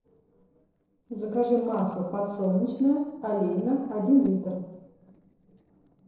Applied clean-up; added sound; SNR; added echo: neural separator model SepFormer DNS4.